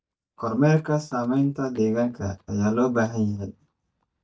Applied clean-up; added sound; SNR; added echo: neural mask model DeepFilterNet 3.